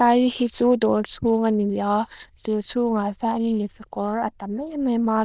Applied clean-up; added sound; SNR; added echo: neural diffusion model UNIVERSE++.